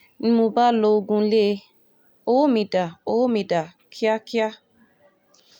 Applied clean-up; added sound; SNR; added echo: none; none; none; none.